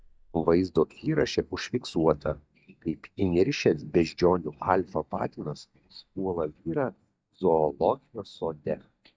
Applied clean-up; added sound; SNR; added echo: neural mask model DeepFilterNet 3.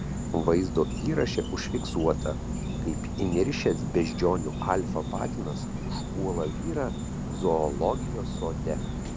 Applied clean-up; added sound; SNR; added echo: none; Insect; 2 dB; none.